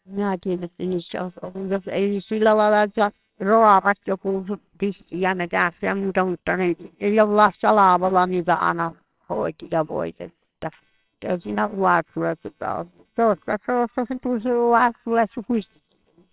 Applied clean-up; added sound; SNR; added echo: neural separator model SepFormer WHAMR!.